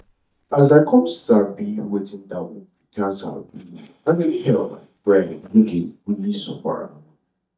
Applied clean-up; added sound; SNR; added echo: neural mask model DeepFilterNet 3.